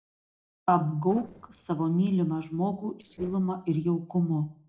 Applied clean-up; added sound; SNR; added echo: neural separator model SepFormer DNS4.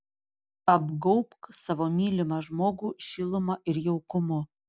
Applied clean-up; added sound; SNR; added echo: none; none; none; none.